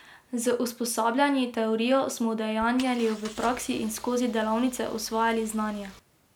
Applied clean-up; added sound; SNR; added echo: none; Engine; 20 dB; none.